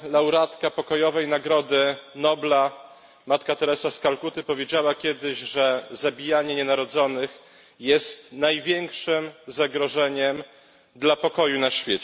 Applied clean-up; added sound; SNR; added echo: none; none; none; none.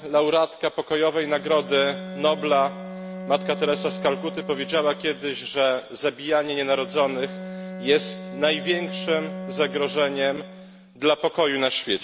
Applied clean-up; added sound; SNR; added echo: none; Bowed string instrument; 12 dB; none.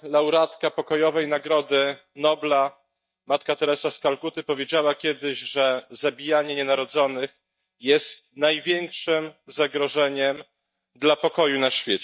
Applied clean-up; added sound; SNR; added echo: neural mask model DeepFilterNet 3.